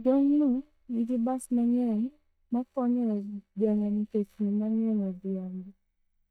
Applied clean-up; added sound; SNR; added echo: neural mask model DeepFilterNet 3.